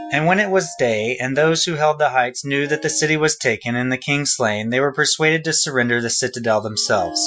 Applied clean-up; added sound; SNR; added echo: classical method Wiener filter.